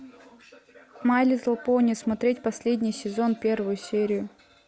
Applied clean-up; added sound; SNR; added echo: none; none; none; none.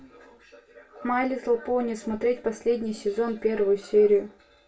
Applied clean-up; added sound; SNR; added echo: none; none; none; reverberation time 0.2 s.